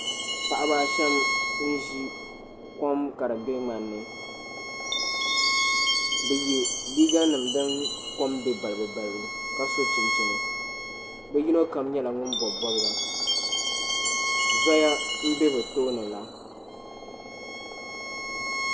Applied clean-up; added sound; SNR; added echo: none; Bowed string instrument + Chime; 1 dB; none.